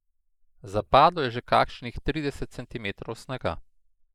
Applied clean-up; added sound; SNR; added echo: neural mask model Resemble Enhance denoiser.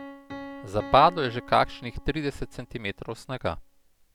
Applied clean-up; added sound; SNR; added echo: none; Piano; 17 dB; none.